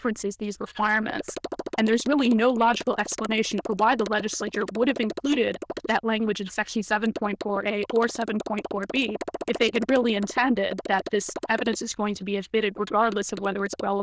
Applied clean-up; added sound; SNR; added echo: neural diffusion model UNIVERSE++.